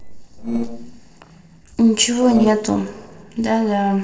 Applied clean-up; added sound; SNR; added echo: neural separator model SepFormer DNS4.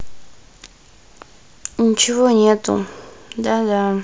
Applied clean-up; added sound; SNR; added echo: none; none; none; none.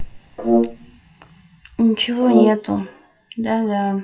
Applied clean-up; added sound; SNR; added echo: classical method WPE with log-MMSE.